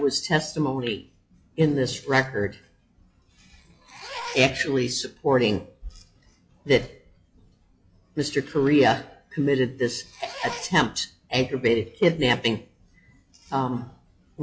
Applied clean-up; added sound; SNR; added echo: classical method log-MMSE.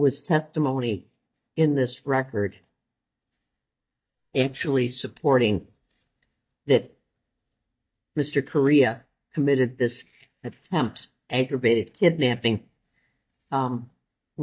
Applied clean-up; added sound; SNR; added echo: neural mask model DeepFilterNet 3.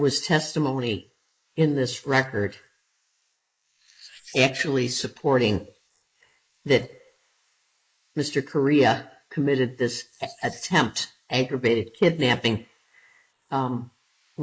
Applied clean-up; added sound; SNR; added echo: neural mask model Resemble Enhance denoiser.